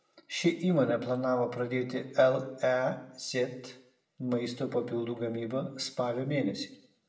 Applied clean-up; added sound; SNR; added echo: none; none; none; reverberation time 0.5 s.